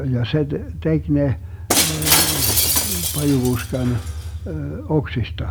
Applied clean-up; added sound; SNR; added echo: none; Shatter; 2 dB; none.